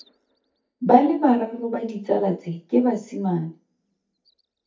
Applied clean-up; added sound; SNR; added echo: neural mask model DeepFilterNet 3.